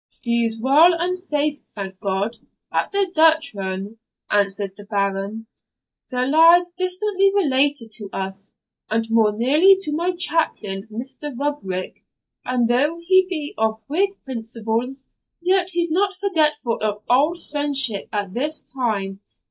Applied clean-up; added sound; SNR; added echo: neural mask model DeepFilterNet 3.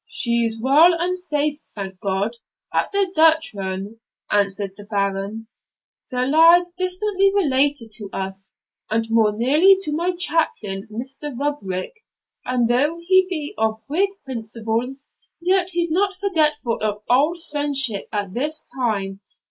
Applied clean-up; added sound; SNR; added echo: neural mask model Resemble Enhance denoiser.